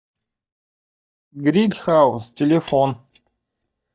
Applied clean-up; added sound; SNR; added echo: neural mask model DeepFilterNet 3.